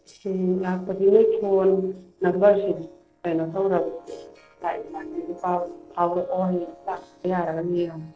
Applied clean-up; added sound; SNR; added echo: neural separator model SepFormer DNS4.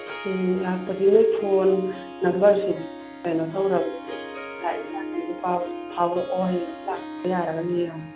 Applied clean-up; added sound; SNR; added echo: none; Harp; 12 dB; none.